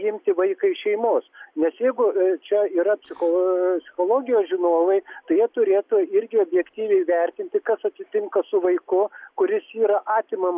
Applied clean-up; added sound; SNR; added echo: none; none; none; none.